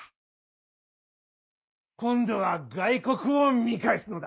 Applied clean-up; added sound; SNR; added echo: neural mask model Resemble Enhance denoiser.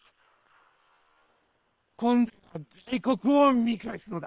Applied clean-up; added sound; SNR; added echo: neural separator model SepFormer WHAM!.